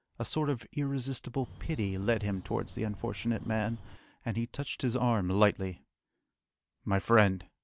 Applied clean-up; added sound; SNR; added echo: none; Bird; 16 dB; none.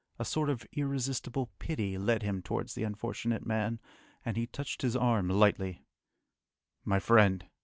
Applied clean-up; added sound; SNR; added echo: none; none; none; none.